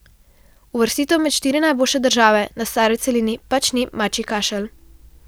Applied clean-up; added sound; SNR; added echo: none; none; none; none.